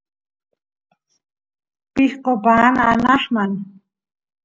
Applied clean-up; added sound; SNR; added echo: none; none; none; none.